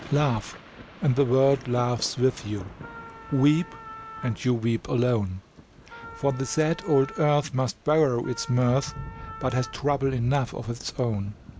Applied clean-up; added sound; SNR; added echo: none; Thunder / Rain + Wind instrument, woodwind instrument; 16 dB; none.